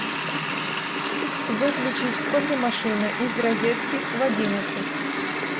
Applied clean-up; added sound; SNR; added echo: none; Water tap, faucet; 0 dB; none.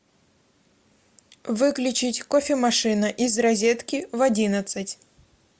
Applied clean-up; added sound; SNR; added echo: none; none; none; none.